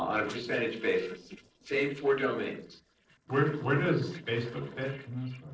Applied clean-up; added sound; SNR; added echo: neural separator model SepFormer DNS4.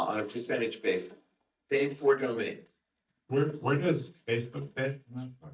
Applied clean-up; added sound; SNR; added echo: neural mask model DeepFilterNet 3.